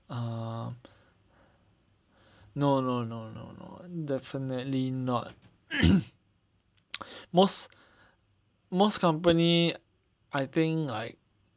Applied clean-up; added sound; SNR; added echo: none; none; none; none.